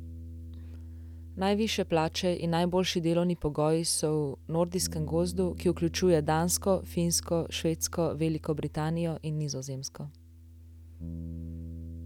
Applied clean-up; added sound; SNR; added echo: none; Bass guitar; 13 dB; none.